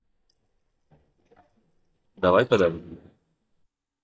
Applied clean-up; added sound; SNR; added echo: neural mask model DeepFilterNet 3.